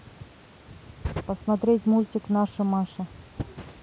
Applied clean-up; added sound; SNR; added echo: none; none; none; none.